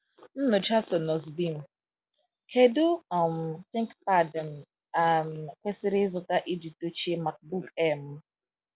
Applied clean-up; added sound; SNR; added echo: none; none; none; none.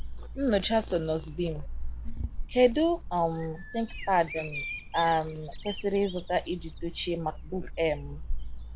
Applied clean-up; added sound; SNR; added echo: none; Bird vocalization, bird call, bird song; 6 dB; none.